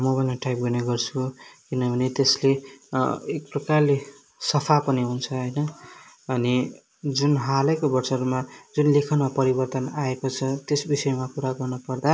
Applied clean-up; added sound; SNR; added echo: none; none; none; none.